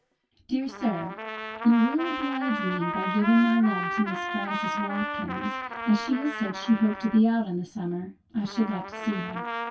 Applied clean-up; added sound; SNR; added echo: none; Trumpet; 7 dB; reverberation time 0.1 s.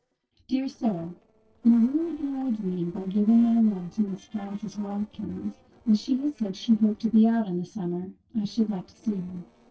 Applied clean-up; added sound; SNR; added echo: neural separator model SepFormer DNS4.